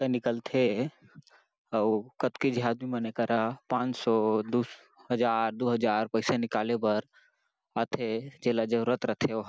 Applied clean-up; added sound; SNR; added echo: none; none; none; none.